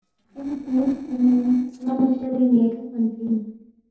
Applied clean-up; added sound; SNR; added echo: neural separator model SepFormer DNS4.